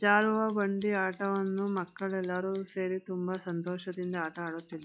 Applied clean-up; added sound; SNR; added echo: classical method log-MMSE.